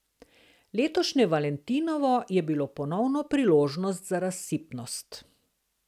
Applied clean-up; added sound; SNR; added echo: none; none; none; none.